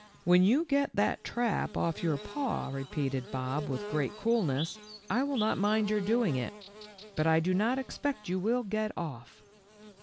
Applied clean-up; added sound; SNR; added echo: none; Buzz / Bird; 16 dB; none.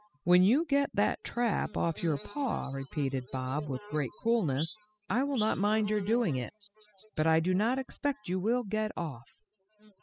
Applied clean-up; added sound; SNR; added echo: classical method spectral subtraction.